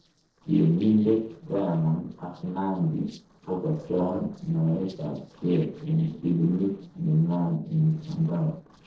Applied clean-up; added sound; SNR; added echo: neural separator model SepFormer DNS4.